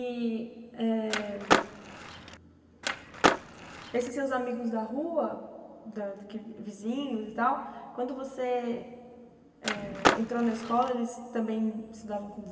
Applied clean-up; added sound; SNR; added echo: none; Skateboard; -3 dB; reverberation time 1.8 s.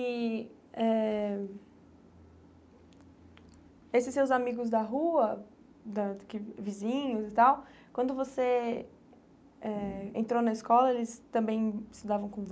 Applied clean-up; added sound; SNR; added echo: none; none; none; none.